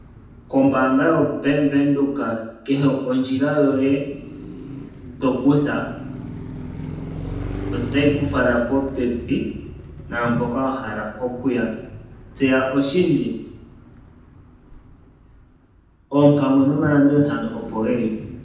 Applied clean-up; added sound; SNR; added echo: none; Car passing by; 14 dB; reverberation time 0.8 s.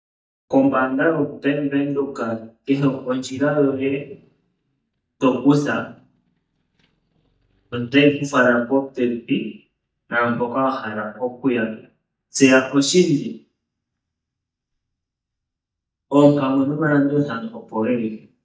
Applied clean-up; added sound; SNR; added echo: neural mask model DeepFilterNet 3.